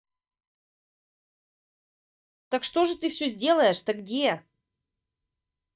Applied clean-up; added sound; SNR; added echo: neural mask model DeepFilterNet 3.